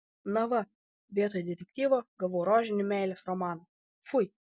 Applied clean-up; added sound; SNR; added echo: none; none; none; none.